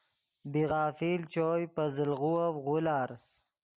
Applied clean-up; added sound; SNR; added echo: none; none; none; none.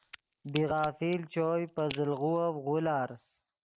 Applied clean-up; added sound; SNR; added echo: neural mask model RNNoise.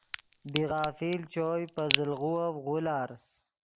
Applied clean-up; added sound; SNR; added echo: none; Crack; 4 dB; none.